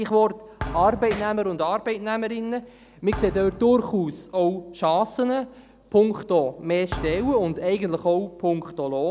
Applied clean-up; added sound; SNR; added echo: none; Hammer + Thump, thud; 14 dB; none.